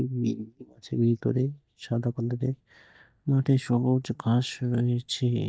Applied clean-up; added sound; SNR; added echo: neural mask model DeepFilterNet 3.